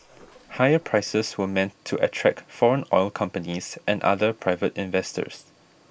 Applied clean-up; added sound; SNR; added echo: neural mask model Resemble Enhance denoiser.